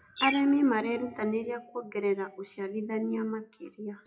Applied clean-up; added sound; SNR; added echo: classical method WPE with log-MMSE.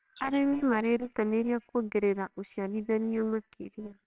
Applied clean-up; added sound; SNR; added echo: neural separator model SepFormer WHAMR!.